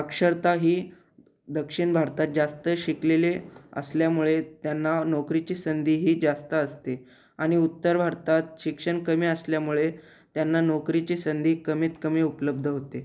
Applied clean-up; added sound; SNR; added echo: none; none; none; none.